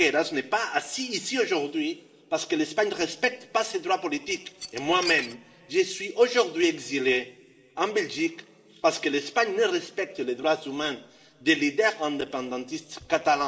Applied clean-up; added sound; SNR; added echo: none; Dishes, pots, and pans / Glass; 11 dB; reverberation time 2.4 s.